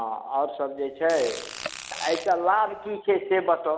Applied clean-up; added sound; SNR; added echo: none; Fart; 13 dB; none.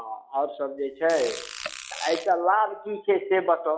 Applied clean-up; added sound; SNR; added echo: classical method log-MMSE.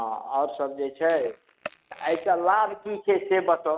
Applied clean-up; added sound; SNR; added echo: neural mask model RNNoise.